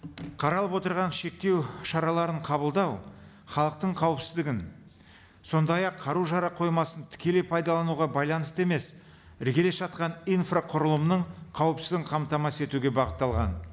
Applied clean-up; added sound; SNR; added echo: none; none; none; none.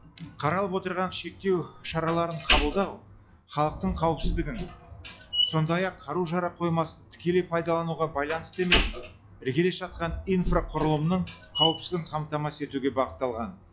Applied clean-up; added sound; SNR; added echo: classical method log-MMSE.